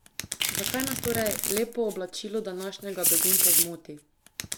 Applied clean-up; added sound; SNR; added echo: none; Domestic sounds, home sounds; -4 dB; none.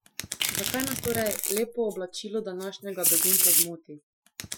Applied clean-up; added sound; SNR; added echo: classical method Wiener filter.